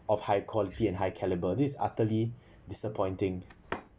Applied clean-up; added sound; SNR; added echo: none; none; none; none.